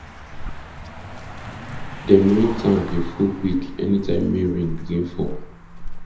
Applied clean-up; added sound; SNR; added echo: none; Car passing by; 8 dB; reverberation time 0.8 s.